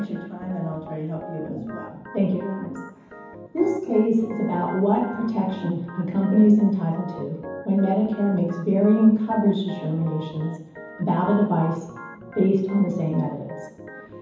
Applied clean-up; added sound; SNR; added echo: none; Organ; 17 dB; reverberation time 0.9 s.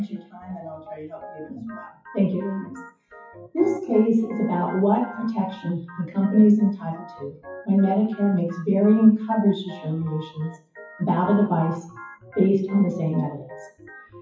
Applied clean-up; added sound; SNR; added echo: classical method WPE with log-MMSE.